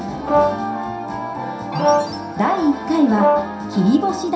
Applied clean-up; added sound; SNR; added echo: none; Brass instrument; 0 dB; reverberation time 0.7 s.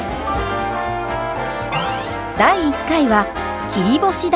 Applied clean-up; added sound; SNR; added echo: none; none; none; none.